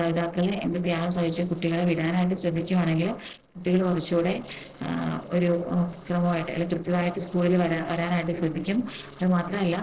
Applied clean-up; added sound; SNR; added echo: neural separator model SepFormer DNS4.